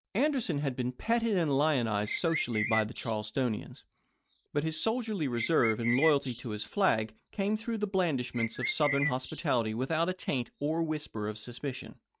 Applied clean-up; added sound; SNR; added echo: neural mask model RNNoise.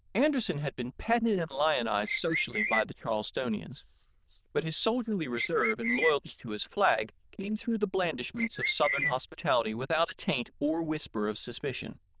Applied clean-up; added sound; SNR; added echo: neural diffusion model UNIVERSE++.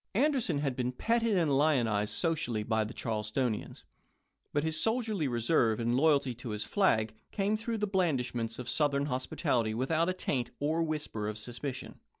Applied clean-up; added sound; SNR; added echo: none; none; none; none.